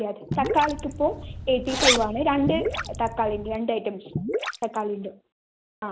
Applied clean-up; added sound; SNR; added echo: none; Gurgling / Liquid + Zipper (clothing); 3 dB; none.